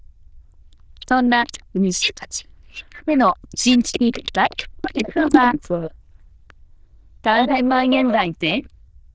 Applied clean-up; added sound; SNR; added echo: neural diffusion model UNIVERSE++.